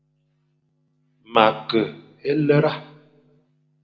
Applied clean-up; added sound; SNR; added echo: none; none; none; reverberation time 0.6 s.